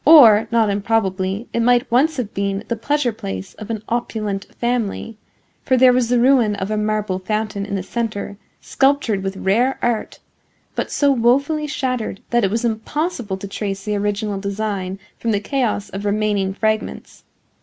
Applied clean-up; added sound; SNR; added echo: none; none; none; none.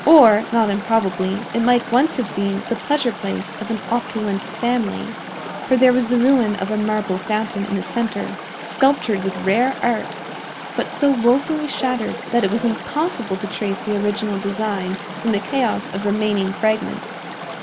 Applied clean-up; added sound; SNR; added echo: none; Chatter / Stream; 11 dB; none.